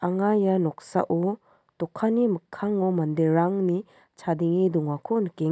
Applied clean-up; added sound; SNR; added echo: none; none; none; none.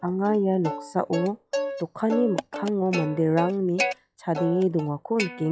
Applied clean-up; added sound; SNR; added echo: classical method log-MMSE.